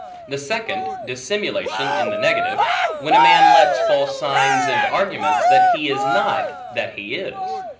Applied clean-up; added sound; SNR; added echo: none; Cheering; -5 dB; reverberation time 0.5 s.